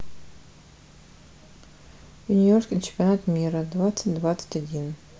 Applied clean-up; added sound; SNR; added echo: none; none; none; none.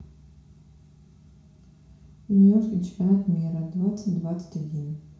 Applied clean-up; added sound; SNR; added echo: none; none; none; reverberation time 0.6 s.